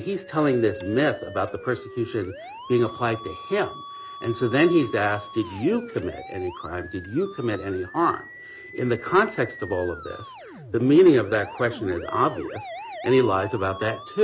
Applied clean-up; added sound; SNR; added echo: none; Musical instrument; 15 dB; none.